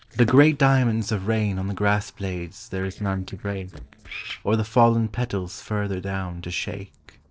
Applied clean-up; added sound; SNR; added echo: neural separator model SepFormer DNS4.